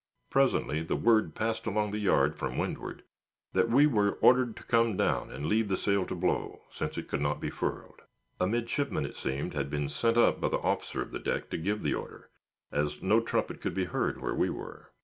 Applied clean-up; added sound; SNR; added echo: none; none; none; none.